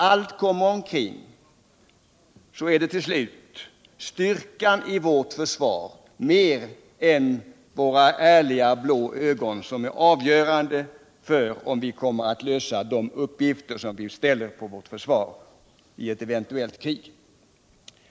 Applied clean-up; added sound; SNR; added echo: none; none; none; none.